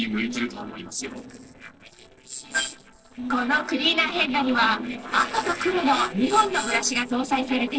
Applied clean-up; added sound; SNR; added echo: neural separator model SepFormer DNS4.